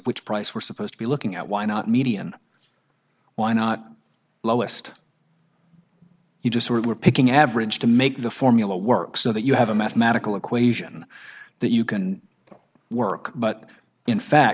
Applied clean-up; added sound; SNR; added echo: none; none; none; none.